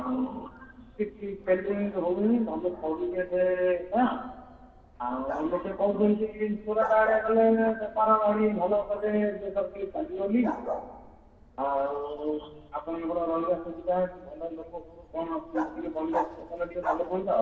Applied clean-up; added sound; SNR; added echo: none; Bark; 13 dB; reverberation time 1.7 s.